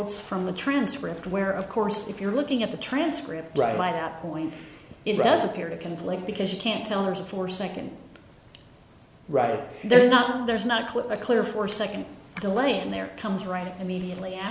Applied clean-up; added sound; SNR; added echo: none; none; none; none.